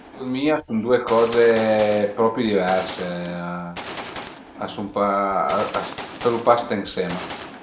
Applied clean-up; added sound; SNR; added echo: none; Gunshot, gunfire; 12 dB; none.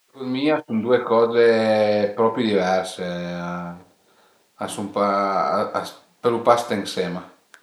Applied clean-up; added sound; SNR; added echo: none; none; none; none.